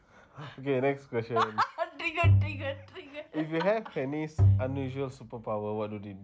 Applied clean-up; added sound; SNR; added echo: none; Bowed string instrument; -4 dB; none.